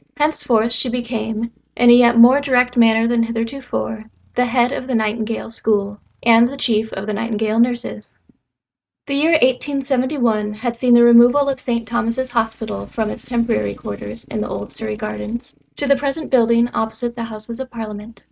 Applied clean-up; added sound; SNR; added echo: neural mask model RNNoise.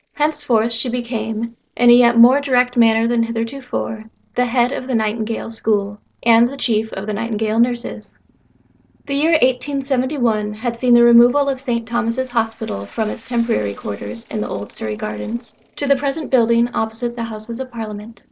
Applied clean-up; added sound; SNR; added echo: neural separator model SepFormer DNS4.